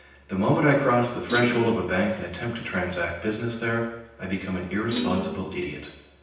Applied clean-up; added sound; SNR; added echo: none; Thump, thud; 1 dB; reverberation time 0.9 s.